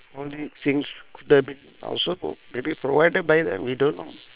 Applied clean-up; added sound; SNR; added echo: neural separator model SepFormer WHAM!.